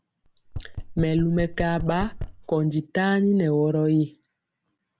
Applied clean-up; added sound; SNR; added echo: none; Knock; 9 dB; none.